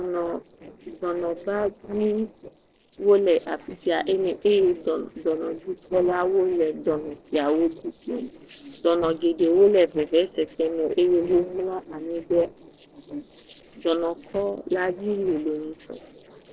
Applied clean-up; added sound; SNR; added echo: neural separator model SepFormer DNS4.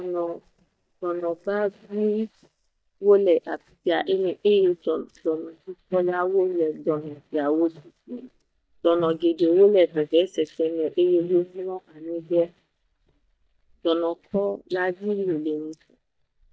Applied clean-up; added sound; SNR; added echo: neural mask model DeepFilterNet 3.